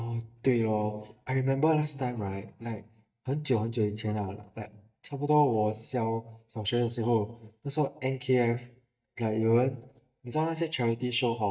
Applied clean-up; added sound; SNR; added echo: neural mask model DeepFilterNet 3.